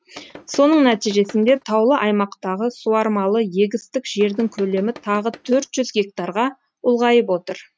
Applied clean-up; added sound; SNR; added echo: neural mask model RNNoise.